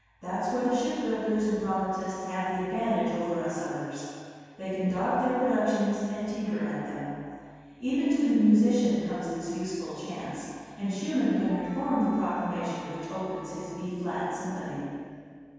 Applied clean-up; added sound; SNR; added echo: none; Wind instrument, woodwind instrument; 18 dB; reverberation time 2.1 s.